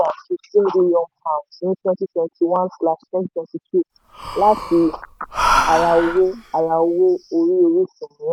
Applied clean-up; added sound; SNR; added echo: none; Breathing; 6 dB; none.